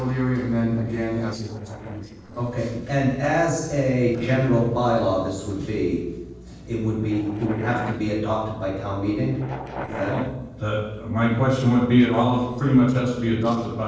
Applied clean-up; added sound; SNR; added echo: neural separator model SepFormer DNS4.